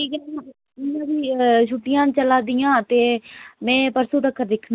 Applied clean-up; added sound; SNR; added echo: none; none; none; none.